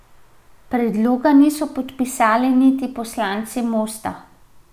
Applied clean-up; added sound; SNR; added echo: none; none; none; none.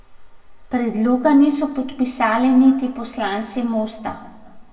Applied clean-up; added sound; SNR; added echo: none; none; none; reverberation time 1.2 s.